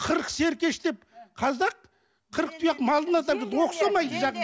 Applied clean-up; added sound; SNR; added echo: none; none; none; none.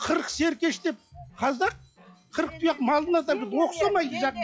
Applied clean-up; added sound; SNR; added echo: classical method log-MMSE.